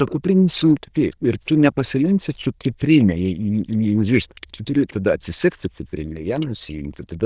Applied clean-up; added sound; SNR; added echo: neural diffusion model UNIVERSE++.